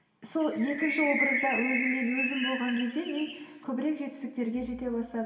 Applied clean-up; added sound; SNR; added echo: none; Bird; 2 dB; reverberation time 2.1 s.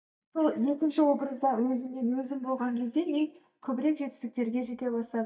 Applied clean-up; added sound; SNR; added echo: neural mask model DeepFilterNet 3.